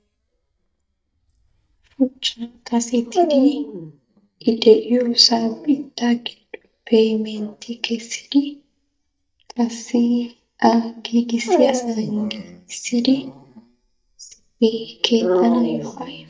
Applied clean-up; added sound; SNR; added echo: neural mask model DeepFilterNet 3.